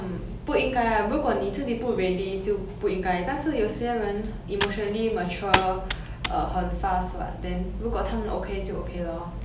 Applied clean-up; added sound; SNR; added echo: none; Computer keyboard; 5 dB; none.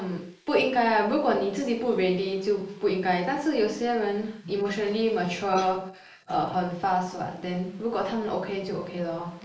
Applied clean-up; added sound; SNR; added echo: neural mask model Resemble Enhance denoiser.